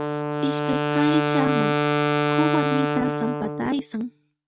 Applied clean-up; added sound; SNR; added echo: neural mask model RNNoise.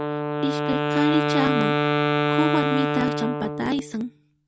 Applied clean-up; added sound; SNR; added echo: none; Wind instrument, woodwind instrument; -3 dB; none.